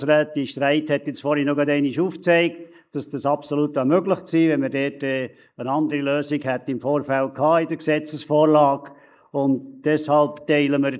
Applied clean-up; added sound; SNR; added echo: neural mask model Resemble Enhance denoiser.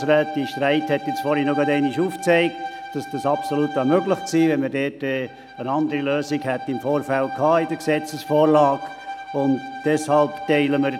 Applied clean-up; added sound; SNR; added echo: none; Bowed string instrument; 12 dB; none.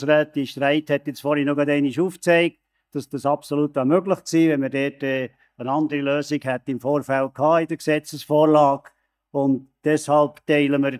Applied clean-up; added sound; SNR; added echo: neural mask model DeepFilterNet 3.